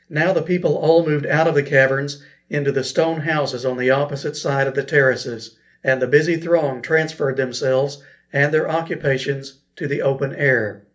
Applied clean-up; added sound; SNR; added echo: none; none; none; reverberation time 0.3 s.